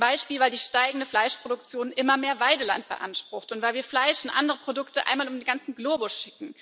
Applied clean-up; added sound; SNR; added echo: none; none; none; none.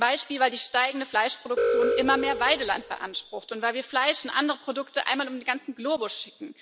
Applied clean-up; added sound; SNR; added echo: none; Alarm; 2 dB; none.